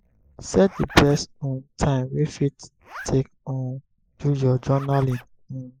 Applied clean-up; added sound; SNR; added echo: neural mask model Resemble Enhance denoiser.